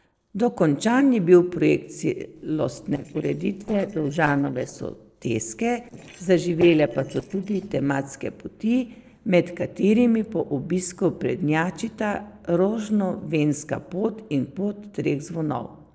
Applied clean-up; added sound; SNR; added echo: neural separator model SepFormer DNS4.